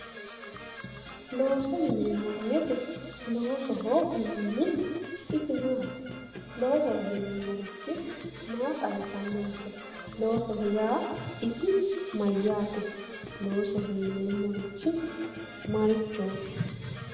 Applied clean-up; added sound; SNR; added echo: none; Brass instrument / Percussion; 12 dB; reverberation time 1.2 s.